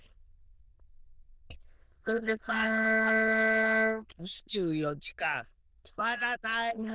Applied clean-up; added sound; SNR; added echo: neural diffusion model UNIVERSE++.